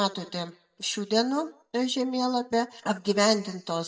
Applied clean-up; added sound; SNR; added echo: neural mask model DeepFilterNet 3.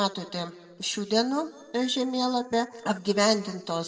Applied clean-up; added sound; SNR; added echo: neural separator model SepFormer DNS4.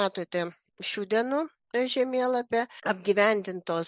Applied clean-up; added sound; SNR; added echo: none; none; none; none.